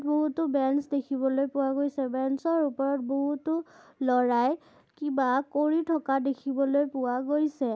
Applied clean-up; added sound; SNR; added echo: none; none; none; none.